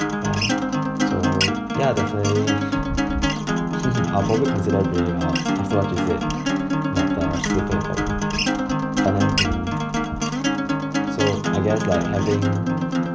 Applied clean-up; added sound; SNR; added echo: none; Acoustic guitar; -3 dB; none.